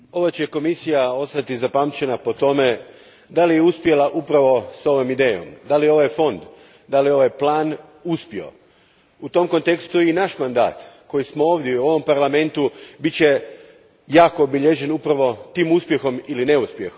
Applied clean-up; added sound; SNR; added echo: none; none; none; none.